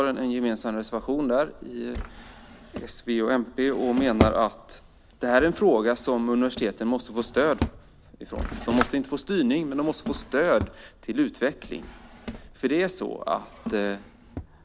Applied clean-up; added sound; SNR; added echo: none; Drawer open or close; 10 dB; none.